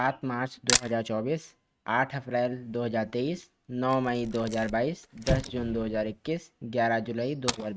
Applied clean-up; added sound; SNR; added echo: neural mask model RNNoise.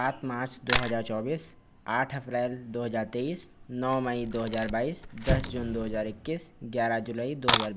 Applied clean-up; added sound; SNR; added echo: none; Explosion + Camera; 2 dB; none.